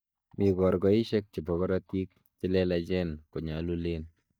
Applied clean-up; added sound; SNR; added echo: neural mask model DeepFilterNet 3.